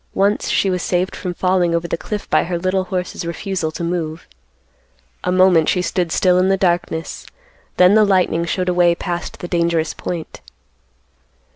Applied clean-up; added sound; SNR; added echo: none; none; none; none.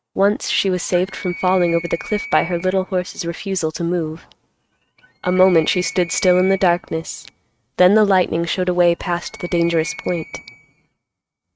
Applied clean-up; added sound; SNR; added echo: neural mask model RNNoise.